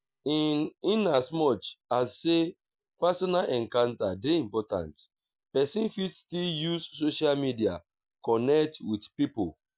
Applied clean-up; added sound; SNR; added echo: none; none; none; none.